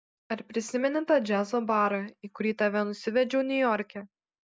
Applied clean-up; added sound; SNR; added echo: none; none; none; none.